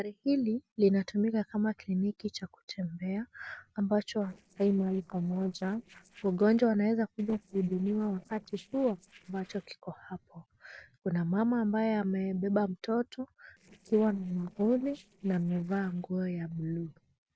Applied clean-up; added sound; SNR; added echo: neural separator model SepFormer DNS4.